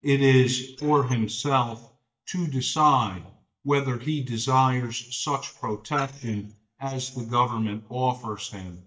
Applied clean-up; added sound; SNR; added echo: neural mask model DeepFilterNet 3.